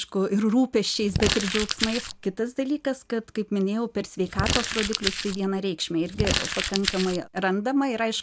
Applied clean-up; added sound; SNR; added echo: none; Crumpling, crinkling; 3 dB; none.